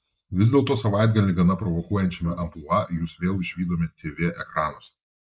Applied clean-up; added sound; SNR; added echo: neural mask model Resemble Enhance denoiser.